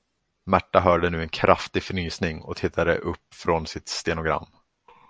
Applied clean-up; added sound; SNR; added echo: none; none; none; none.